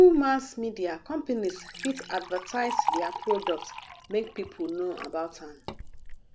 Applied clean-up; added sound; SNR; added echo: none; Liquid; 9 dB; none.